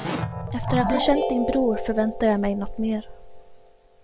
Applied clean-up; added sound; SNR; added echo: none; Keyboard (musical); 5 dB; none.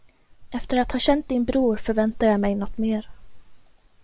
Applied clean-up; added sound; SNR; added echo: none; none; none; none.